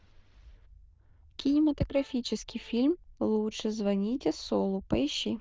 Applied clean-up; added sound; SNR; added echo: neural diffusion model UNIVERSE++.